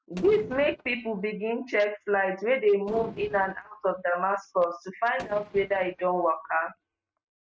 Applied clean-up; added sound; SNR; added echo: neural mask model RNNoise.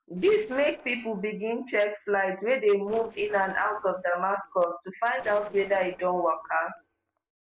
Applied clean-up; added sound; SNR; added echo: neural separator model SepFormer DNS4.